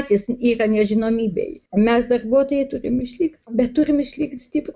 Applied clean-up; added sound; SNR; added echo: none; none; none; none.